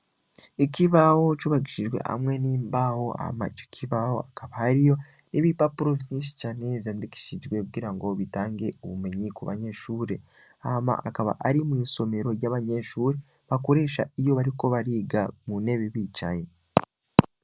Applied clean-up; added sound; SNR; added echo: none; none; none; none.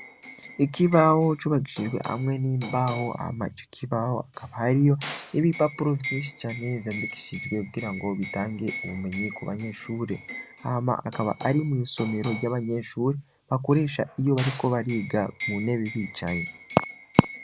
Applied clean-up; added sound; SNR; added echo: none; Liquid; 14 dB; none.